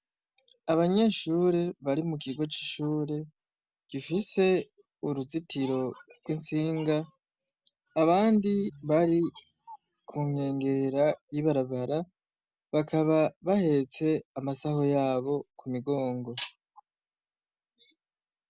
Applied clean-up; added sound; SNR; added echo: none; none; none; none.